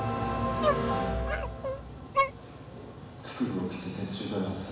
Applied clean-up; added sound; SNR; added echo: none; Dog; 2 dB; reverberation time 1.1 s.